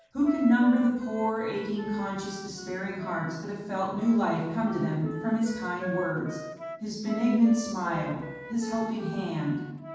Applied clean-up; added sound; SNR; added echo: none; Wind instrument, woodwind instrument; 13 dB; reverberation time 1.2 s.